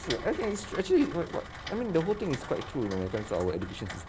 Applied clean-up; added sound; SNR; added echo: none; Rain; 11 dB; none.